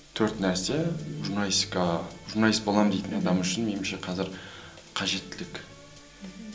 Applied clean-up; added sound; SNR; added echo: none; none; none; reverberation time 0.2 s.